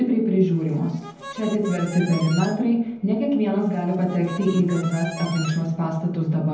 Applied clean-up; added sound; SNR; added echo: none; Harmonica; 16 dB; reverberation time 0.8 s.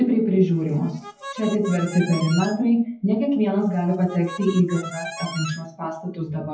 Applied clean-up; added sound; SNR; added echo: classical method WPE with log-MMSE.